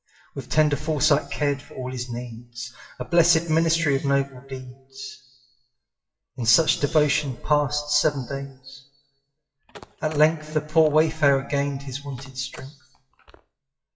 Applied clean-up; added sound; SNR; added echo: classical method WPE with log-MMSE.